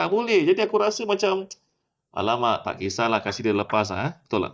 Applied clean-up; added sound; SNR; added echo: neural mask model DeepFilterNet 3.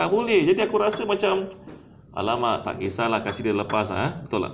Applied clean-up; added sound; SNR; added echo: none; Piano; 15 dB; none.